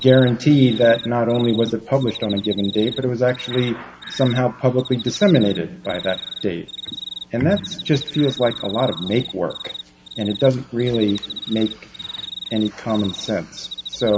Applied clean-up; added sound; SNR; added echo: none; Cricket; 13 dB; none.